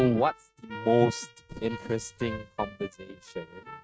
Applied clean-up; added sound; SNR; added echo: neural mask model RNNoise.